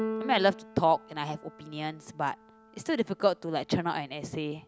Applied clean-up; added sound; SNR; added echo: none; Keyboard (musical); 12 dB; none.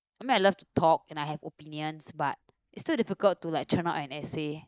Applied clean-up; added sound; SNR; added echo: neural mask model Resemble Enhance denoiser.